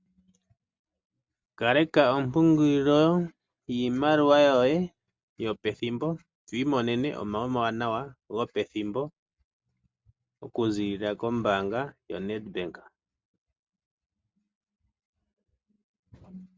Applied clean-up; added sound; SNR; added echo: none; none; none; none.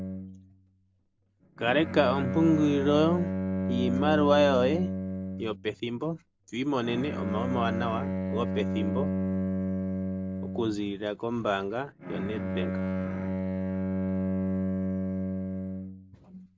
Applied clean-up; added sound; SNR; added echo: none; Bowed string instrument; 1 dB; none.